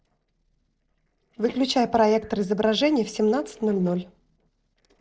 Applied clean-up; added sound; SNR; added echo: neural separator model SepFormer DNS4.